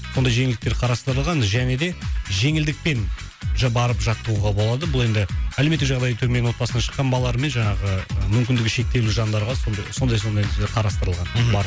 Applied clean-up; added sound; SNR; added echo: none; none; none; none.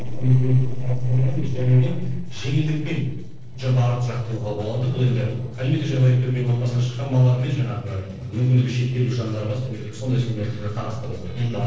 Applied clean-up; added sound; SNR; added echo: neural separator model SepFormer DNS4.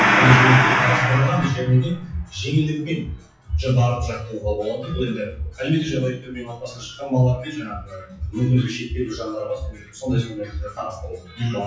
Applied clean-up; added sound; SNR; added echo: classical method WPE with log-MMSE.